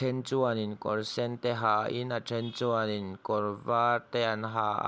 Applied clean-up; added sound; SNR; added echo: none; none; none; none.